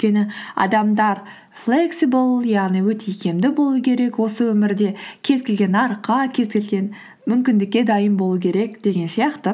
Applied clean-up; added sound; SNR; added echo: none; none; none; none.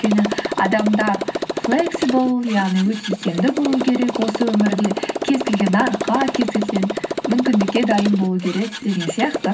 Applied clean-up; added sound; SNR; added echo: none; Motorcycle; 5 dB; reverberation time 0.4 s.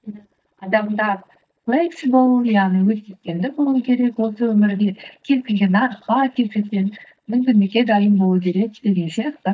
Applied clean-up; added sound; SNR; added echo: neural mask model DeepFilterNet 3.